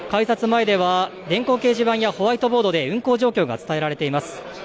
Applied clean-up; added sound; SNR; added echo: none; none; none; none.